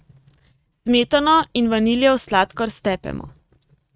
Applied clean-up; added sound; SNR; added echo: neural mask model RNNoise.